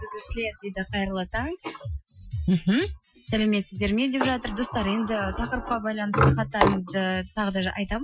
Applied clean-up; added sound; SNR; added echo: classical method Wiener filter.